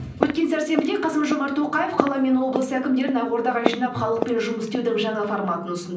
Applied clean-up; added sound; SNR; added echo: none; Walk, footsteps; 7 dB; reverberation time 0.6 s.